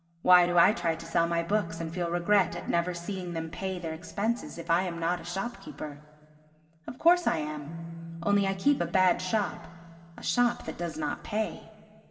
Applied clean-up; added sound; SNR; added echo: none; Bass guitar; 16 dB; reverberation time 1.6 s.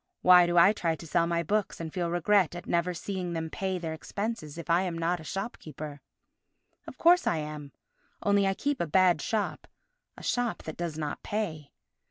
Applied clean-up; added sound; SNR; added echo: none; none; none; none.